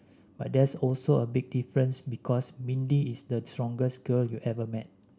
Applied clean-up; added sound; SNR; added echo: none; none; none; none.